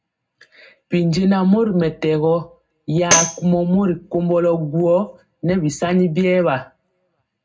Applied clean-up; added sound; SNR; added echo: none; Tambourine; 4 dB; reverberation time 0.3 s.